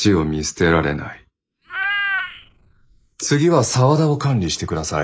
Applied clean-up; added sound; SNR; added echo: neural mask model Resemble Enhance denoiser.